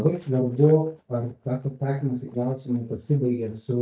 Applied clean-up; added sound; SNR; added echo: neural mask model DeepFilterNet 3.